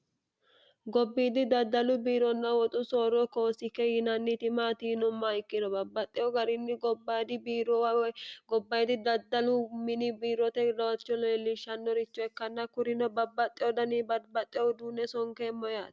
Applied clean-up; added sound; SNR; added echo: none; none; none; none.